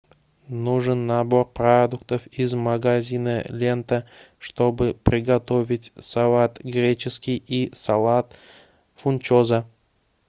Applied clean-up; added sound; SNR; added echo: none; none; none; none.